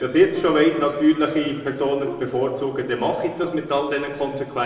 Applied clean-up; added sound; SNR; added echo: none; Bowed string instrument; 18 dB; reverberation time 1.2 s.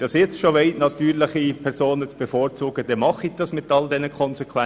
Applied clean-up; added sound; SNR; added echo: none; none; none; none.